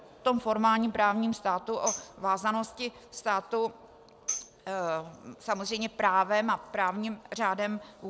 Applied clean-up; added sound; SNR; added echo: none; Tambourine; 11 dB; none.